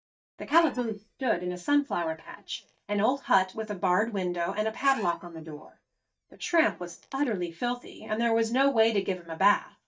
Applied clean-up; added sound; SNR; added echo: neural mask model DeepFilterNet 3.